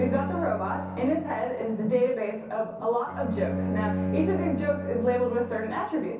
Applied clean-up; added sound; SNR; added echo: none; Bowed string instrument; 5 dB; reverberation time 0.6 s.